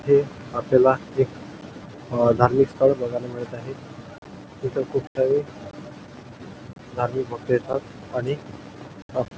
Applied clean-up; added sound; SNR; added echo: none; none; none; none.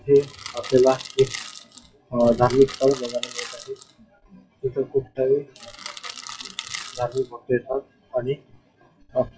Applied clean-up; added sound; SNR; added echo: classical method WPE with log-MMSE.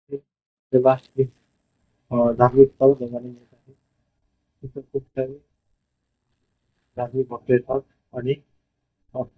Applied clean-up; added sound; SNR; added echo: neural mask model DeepFilterNet 3.